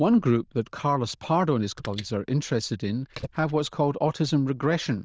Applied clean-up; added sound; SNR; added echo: neural diffusion model UNIVERSE++.